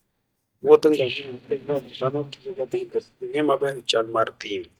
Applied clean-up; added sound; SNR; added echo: neural mask model DeepFilterNet 3.